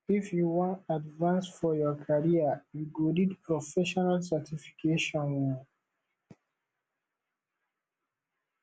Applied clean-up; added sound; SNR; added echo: none; none; none; none.